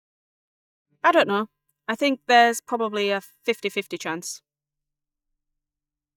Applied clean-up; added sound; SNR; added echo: neural mask model DeepFilterNet 3.